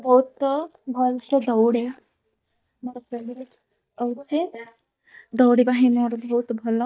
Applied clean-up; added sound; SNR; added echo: neural mask model DeepFilterNet 3.